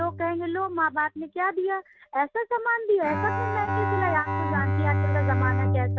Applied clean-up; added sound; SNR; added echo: neural mask model RNNoise.